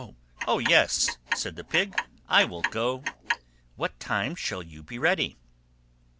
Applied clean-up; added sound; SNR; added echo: none; Clock; 5 dB; none.